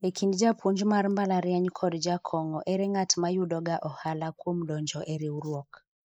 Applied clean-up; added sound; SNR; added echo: neural mask model Resemble Enhance denoiser.